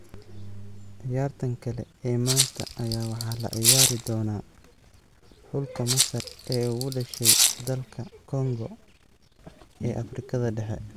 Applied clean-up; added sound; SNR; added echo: none; Rattle (instrument); -5 dB; none.